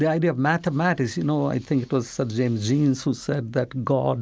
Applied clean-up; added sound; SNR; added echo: none; none; none; none.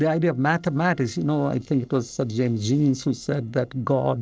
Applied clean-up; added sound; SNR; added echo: neural separator model SepFormer DNS4.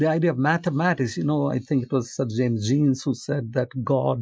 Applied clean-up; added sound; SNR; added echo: classical method Wiener filter.